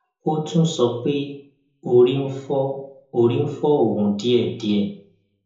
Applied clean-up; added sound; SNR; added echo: none; none; none; reverberation time 0.5 s.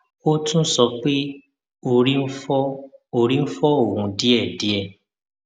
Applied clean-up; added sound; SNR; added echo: none; none; none; none.